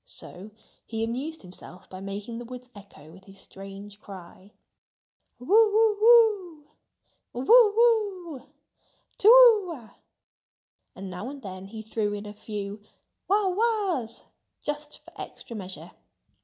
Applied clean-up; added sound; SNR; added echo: none; none; none; none.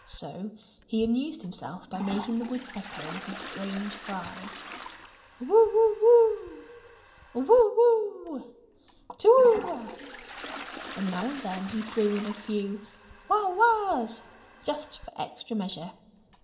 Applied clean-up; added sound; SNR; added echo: none; Toilet flush; 17 dB; reverberation time 0.9 s.